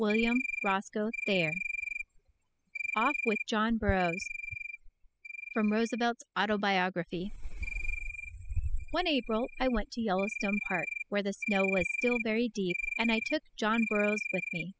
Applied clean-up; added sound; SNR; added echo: classical method spectral subtraction.